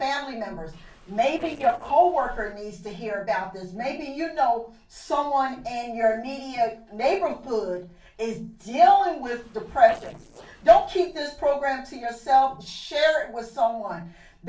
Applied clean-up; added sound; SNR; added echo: neural separator model SepFormer DNS4.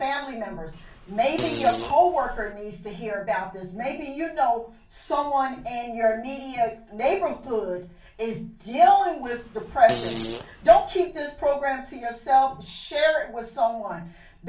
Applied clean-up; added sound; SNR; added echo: none; Fart; 8 dB; reverberation time 0.3 s.